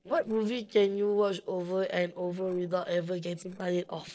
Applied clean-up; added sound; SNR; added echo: neural separator model SepFormer DNS4.